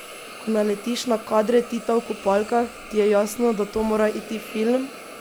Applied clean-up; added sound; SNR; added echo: none; Hiss; 16 dB; none.